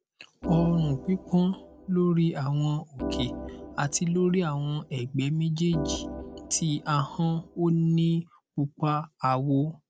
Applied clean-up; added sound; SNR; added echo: none; Organ; 11 dB; none.